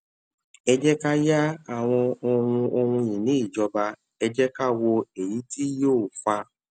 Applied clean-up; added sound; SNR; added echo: none; none; none; none.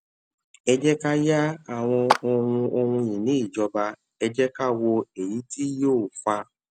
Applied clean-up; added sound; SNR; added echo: none; Clapping; 6 dB; none.